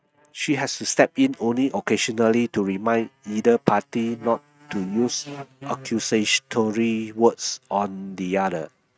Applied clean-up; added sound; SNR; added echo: neural mask model RNNoise.